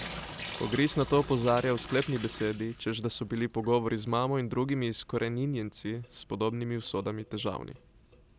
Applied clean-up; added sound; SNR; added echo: none; Drip / Sink (filling or washing); 14 dB; none.